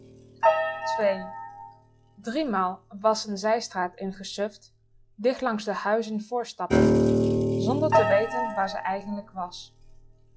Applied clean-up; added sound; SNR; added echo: classical method log-MMSE.